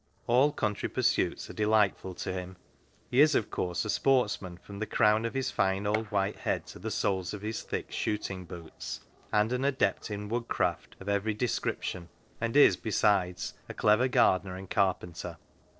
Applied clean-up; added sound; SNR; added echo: neural separator model SepFormer DNS4.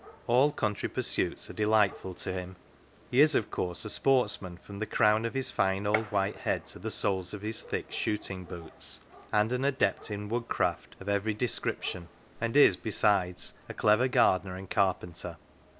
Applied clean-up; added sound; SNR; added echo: none; Gunshot, gunfire; 20 dB; none.